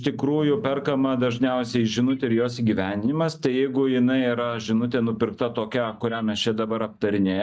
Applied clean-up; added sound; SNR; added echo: neural mask model DeepFilterNet 3.